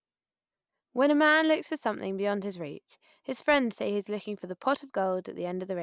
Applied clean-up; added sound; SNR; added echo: none; none; none; none.